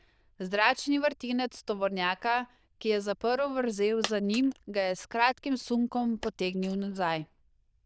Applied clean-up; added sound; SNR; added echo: neural diffusion model UNIVERSE++.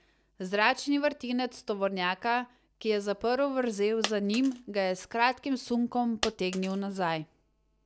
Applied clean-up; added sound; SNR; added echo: none; Coin (dropping); 12 dB; none.